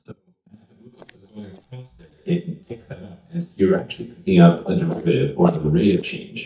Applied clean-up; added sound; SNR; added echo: neural mask model DeepFilterNet 3.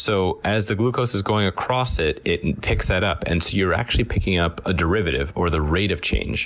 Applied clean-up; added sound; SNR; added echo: none; none; none; none.